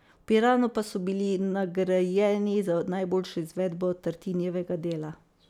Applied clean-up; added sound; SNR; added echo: none; none; none; none.